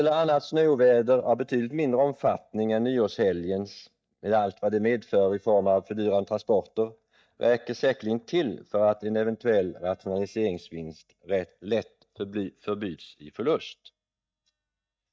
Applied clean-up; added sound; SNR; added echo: neural mask model DeepFilterNet 3.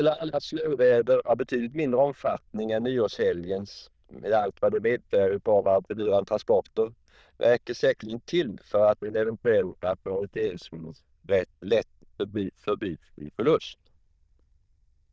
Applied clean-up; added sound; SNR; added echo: neural diffusion model UNIVERSE++.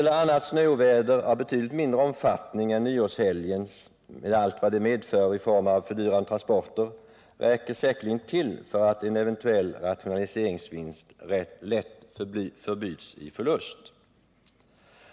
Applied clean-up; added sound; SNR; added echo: none; none; none; none.